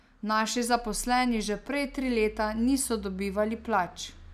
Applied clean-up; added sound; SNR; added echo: none; none; none; none.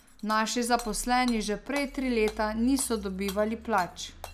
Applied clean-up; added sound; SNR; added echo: none; Shatter / Hammer; 19 dB; none.